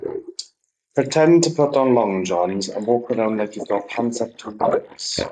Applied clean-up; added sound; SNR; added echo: neural mask model Resemble Enhance denoiser.